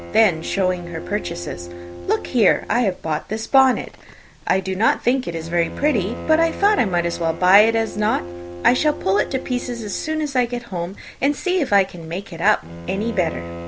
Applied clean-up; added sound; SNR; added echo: none; Bowed string instrument; 13 dB; none.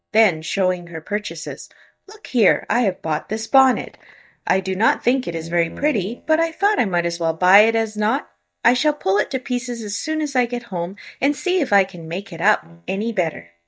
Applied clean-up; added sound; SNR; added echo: neural mask model DeepFilterNet 3.